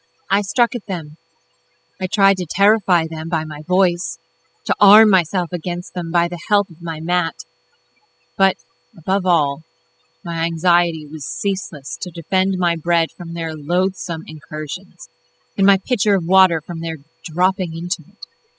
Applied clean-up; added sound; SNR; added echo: classical method spectral subtraction.